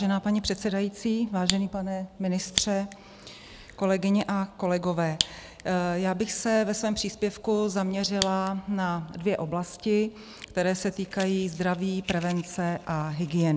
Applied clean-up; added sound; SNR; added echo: none; Fire; 13 dB; none.